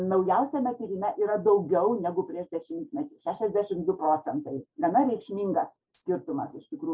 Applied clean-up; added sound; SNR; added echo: none; none; none; none.